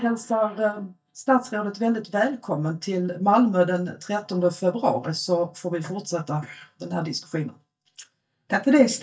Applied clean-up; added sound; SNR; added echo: neural mask model DeepFilterNet 3.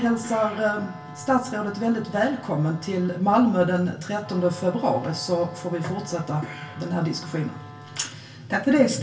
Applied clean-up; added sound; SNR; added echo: none; Wind instrument, woodwind instrument; 19 dB; reverberation time 0.2 s.